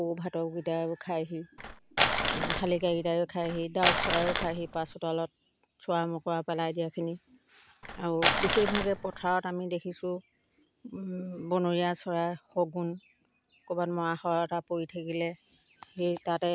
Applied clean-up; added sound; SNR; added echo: none; Crumpling, crinkling; -3 dB; none.